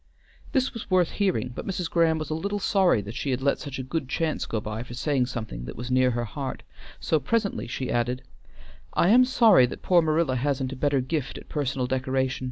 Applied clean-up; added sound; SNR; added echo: none; none; none; none.